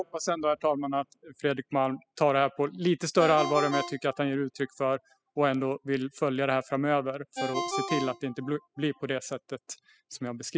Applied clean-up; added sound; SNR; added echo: classical method spectral subtraction.